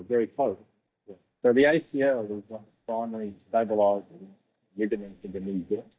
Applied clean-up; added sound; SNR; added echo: neural mask model DeepFilterNet 3.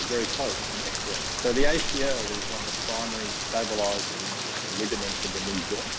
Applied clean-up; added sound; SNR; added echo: none; Rain; -2 dB; none.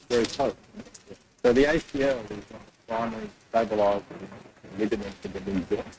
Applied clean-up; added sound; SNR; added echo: neural mask model RNNoise.